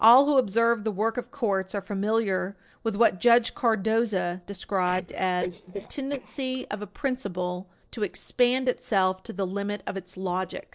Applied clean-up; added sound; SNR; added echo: neural separator model SepFormer DNS4.